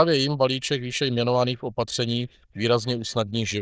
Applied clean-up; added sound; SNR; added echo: neural diffusion model UNIVERSE++.